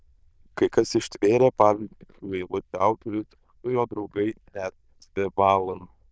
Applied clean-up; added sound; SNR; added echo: neural diffusion model UNIVERSE++.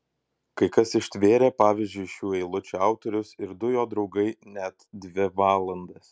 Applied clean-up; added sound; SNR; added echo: none; none; none; none.